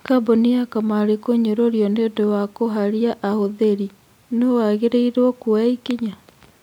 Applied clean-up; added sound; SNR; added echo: none; none; none; none.